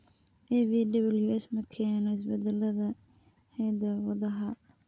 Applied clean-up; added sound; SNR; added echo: none; none; none; none.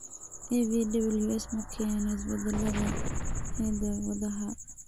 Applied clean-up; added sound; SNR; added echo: none; Explosion; 5 dB; none.